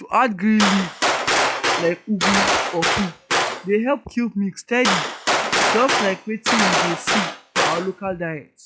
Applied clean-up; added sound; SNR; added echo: classical method log-MMSE.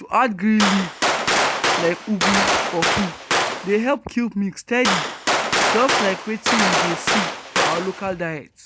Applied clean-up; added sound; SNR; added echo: none; Gunshot, gunfire; -2 dB; none.